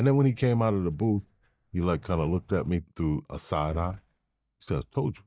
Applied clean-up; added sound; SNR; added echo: neural mask model DeepFilterNet 3.